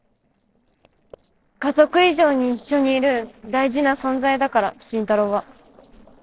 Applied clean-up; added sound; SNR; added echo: neural separator model SepFormer DNS4.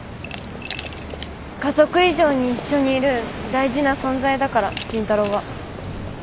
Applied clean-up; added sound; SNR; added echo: none; Livestock, farm animals, working animals + Glass; 18 dB; none.